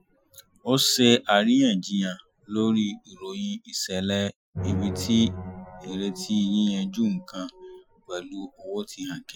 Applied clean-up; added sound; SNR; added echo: classical method Wiener filter.